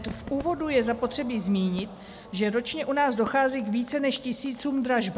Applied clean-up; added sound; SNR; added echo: none; Crowd / Fireworks; 19 dB; none.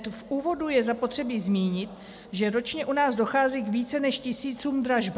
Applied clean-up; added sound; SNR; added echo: none; none; none; none.